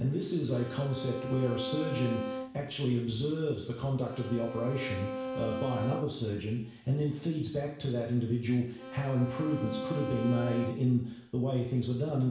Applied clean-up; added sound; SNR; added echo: none; Bowed string instrument; 8 dB; reverberation time 0.7 s.